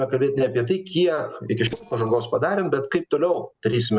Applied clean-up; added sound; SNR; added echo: neural separator model SepFormer DNS4.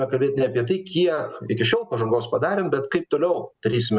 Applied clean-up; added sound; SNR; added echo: none; none; none; none.